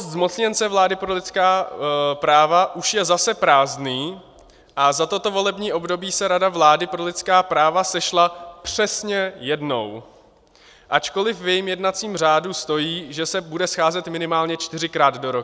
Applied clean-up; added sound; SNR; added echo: none; none; none; none.